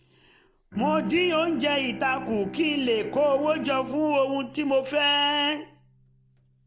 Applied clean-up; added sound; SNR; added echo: none; Bowed string instrument; 14 dB; none.